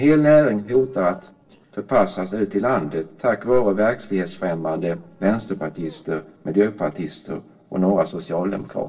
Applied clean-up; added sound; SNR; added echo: neural separator model SepFormer DNS4.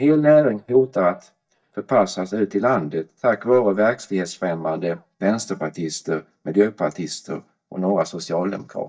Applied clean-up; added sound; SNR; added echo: neural mask model DeepFilterNet 3.